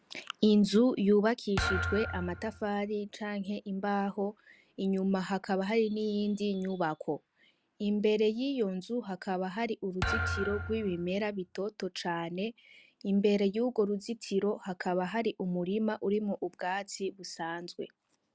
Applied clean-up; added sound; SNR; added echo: none; Thump, thud; 5 dB; none.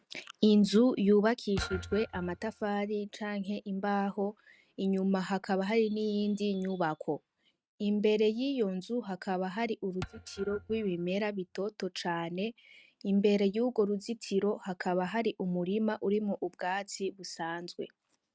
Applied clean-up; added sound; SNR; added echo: neural mask model RNNoise.